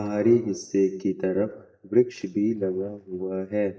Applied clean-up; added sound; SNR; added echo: neural mask model DeepFilterNet 3.